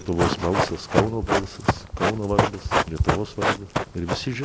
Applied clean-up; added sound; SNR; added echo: none; Run; -3 dB; none.